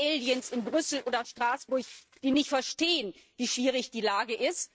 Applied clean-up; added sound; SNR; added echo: neural mask model RNNoise.